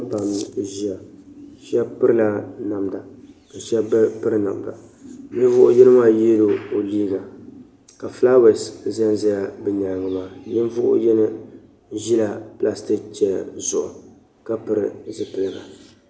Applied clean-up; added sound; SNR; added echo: none; none; none; none.